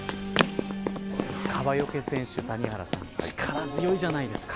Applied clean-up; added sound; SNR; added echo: none; Run; 3 dB; none.